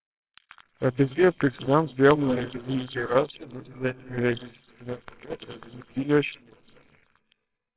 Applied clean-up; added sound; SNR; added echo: neural separator model SepFormer WHAMR!.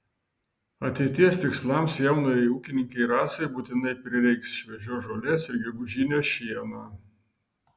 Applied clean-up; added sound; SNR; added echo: none; none; none; none.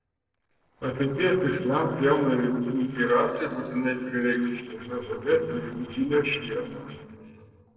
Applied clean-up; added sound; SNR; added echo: neural separator model SepFormer DNS4.